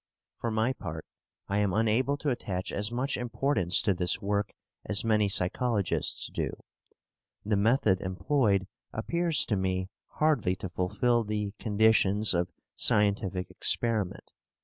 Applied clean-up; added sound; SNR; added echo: none; none; none; none.